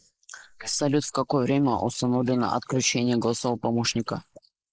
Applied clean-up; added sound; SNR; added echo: neural mask model Resemble Enhance denoiser.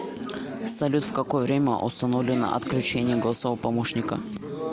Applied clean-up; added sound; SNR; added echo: none; none; none; none.